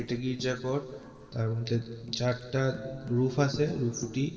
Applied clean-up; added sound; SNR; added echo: none; Tambourine; 15 dB; reverberation time 2.0 s.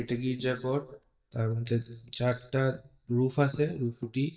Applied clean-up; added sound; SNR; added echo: neural mask model DeepFilterNet 3.